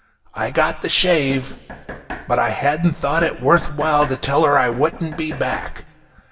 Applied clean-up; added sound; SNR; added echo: none; Knock; 16 dB; reverberation time 2.0 s.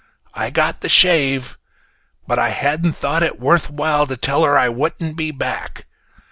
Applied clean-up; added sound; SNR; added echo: none; none; none; none.